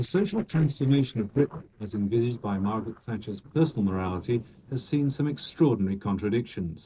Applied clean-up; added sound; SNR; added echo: neural separator model SepFormer DNS4.